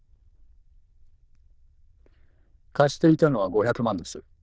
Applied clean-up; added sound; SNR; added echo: neural diffusion model UNIVERSE++.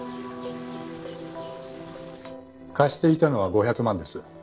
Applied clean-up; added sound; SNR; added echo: neural separator model SepFormer DNS4.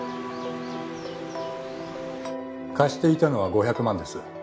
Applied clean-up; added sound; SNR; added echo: none; Wind instrument, woodwind instrument; 18 dB; none.